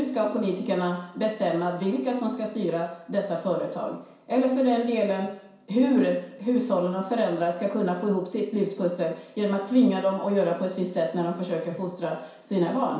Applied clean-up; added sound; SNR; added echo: none; none; none; reverberation time 0.6 s.